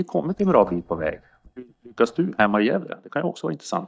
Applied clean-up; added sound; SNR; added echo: neural mask model DeepFilterNet 3.